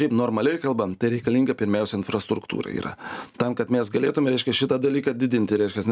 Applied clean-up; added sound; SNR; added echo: none; none; none; none.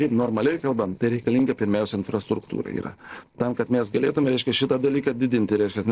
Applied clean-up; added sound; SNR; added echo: neural separator model SepFormer DNS4.